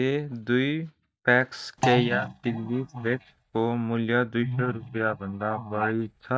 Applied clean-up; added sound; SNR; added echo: neural mask model DeepFilterNet 3.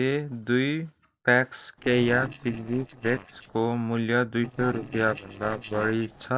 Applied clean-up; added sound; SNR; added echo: neural separator model SepFormer DNS4.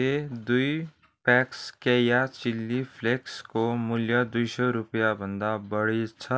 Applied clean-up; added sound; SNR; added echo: none; none; none; none.